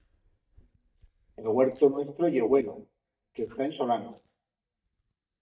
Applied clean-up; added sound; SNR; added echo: neural mask model DeepFilterNet 3.